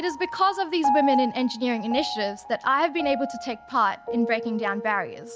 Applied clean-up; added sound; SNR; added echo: none; Piano; 5 dB; none.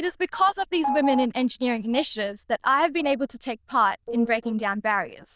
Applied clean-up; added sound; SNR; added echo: neural diffusion model UNIVERSE++.